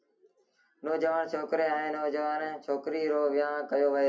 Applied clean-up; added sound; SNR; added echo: none; none; none; reverberation time 0.3 s.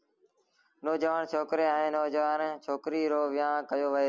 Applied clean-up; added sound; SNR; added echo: none; none; none; none.